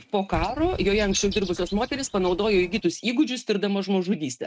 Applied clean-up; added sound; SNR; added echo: neural mask model RNNoise.